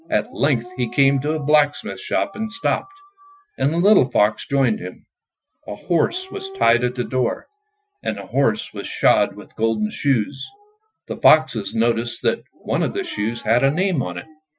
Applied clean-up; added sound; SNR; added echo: classical method Wiener filter.